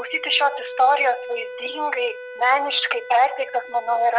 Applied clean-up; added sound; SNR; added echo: none; Wind instrument, woodwind instrument; 13 dB; none.